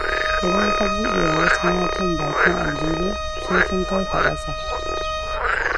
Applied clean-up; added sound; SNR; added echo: none; Bowed string instrument + Frog; -4 dB; none.